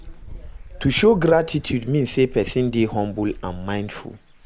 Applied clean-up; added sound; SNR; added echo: none; Bird / Dog; 16 dB; none.